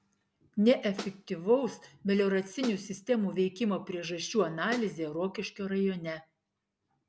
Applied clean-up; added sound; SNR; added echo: none; Snare drum; 12 dB; none.